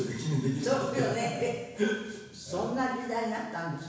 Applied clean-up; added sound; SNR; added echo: none; none; none; reverberation time 1.1 s.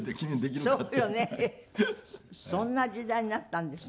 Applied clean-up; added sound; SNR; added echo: none; none; none; none.